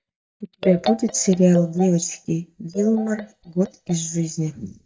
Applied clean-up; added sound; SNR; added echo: neural mask model DeepFilterNet 3.